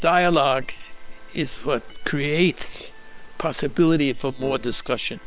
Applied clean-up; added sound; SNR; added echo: neural separator model SepFormer WHAM!.